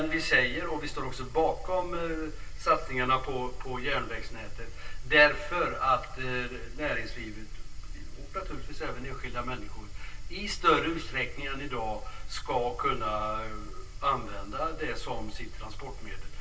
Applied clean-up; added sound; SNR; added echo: none; none; none; reverberation time 0.2 s.